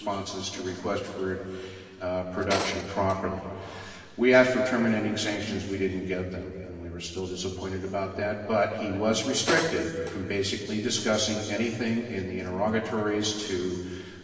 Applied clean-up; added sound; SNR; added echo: none; Tools; 8 dB; reverberation time 2.4 s.